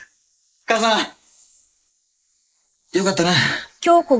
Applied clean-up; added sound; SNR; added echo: neural mask model Resemble Enhance denoiser.